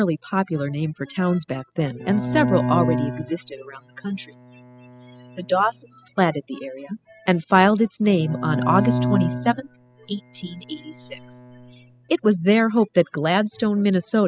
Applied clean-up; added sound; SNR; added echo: classical method spectral subtraction.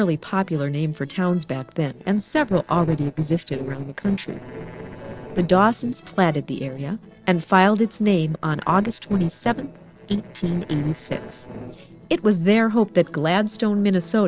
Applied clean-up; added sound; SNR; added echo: neural separator model SepFormer DNS4.